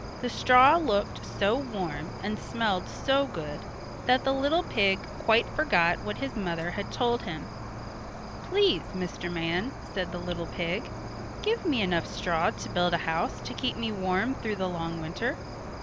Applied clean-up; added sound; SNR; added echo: none; Cricket; 9 dB; none.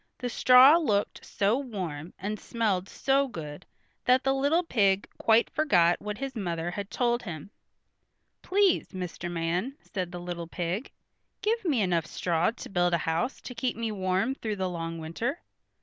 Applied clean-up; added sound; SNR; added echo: none; none; none; none.